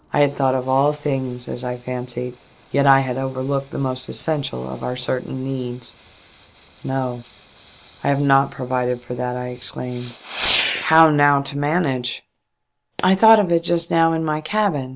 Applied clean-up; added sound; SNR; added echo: none; Fireworks; 15 dB; none.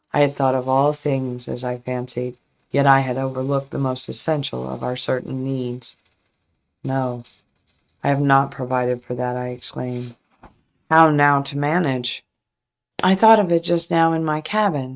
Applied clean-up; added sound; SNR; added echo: neural mask model RNNoise.